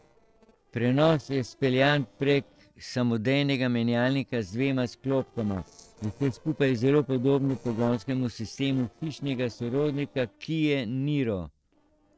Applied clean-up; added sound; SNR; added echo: neural separator model SepFormer DNS4.